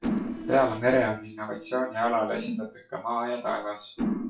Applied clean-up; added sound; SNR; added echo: classical method WPE with log-MMSE.